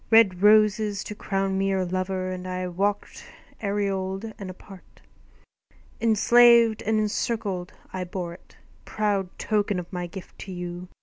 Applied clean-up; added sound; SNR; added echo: none; none; none; none.